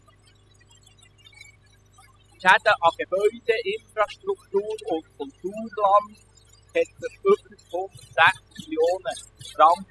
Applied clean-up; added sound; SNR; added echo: classical method spectral subtraction.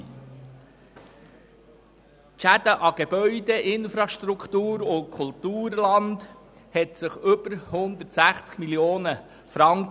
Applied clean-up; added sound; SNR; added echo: none; none; none; none.